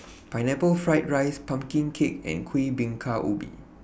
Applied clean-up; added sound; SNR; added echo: none; none; none; none.